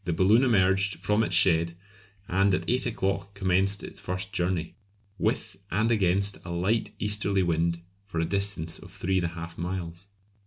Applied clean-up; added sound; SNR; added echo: none; none; none; none.